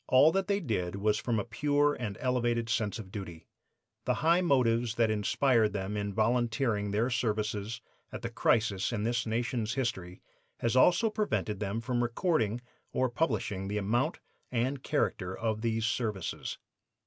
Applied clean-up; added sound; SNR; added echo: none; none; none; none.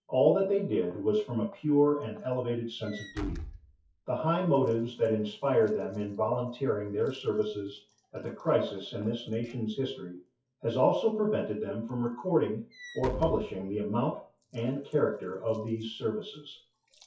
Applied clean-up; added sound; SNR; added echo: classical method WPE with log-MMSE.